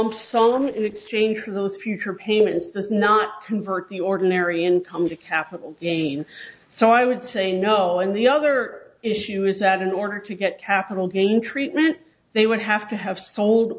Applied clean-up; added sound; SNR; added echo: neural separator model SepFormer DNS4.